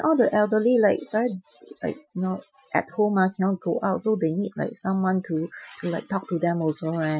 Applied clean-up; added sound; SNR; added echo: classical method Wiener filter.